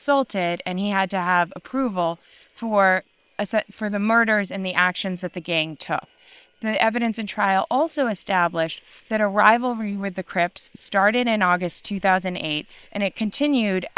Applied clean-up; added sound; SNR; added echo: neural separator model SepFormer WHAM!.